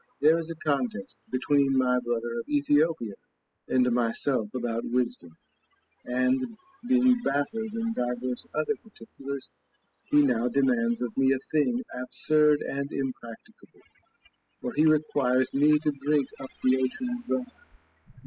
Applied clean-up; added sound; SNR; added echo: classical method spectral subtraction.